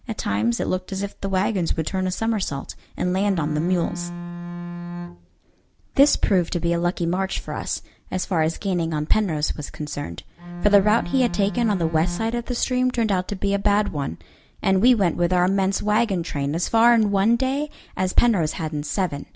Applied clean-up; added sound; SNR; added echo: none; Bowed string instrument; 9 dB; none.